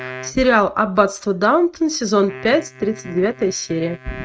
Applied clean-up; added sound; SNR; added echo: neural mask model RNNoise.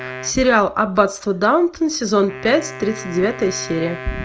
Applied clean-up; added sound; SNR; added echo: none; Wind instrument, woodwind instrument; 15 dB; none.